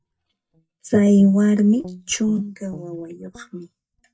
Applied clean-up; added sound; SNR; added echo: neural mask model DeepFilterNet 3.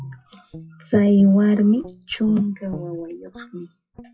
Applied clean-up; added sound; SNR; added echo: classical method WPE with log-MMSE.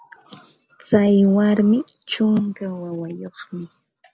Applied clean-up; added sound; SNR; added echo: none; none; none; none.